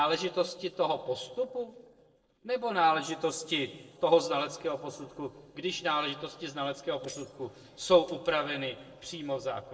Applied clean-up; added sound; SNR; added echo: neural separator model SepFormer DNS4.